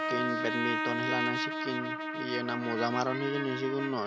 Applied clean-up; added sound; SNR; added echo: none; Trumpet; 0 dB; none.